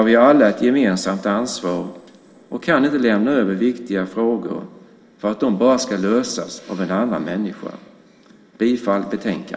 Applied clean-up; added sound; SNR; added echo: none; none; none; reverberation time 1.3 s.